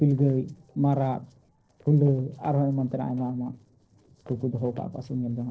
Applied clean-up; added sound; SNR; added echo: neural separator model SepFormer DNS4.